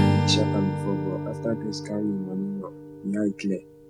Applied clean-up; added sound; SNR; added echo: none; Strum; -2 dB; none.